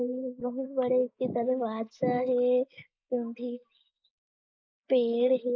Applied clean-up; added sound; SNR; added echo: neural mask model Resemble Enhance denoiser.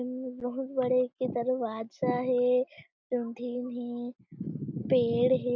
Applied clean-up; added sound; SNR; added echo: none; none; none; none.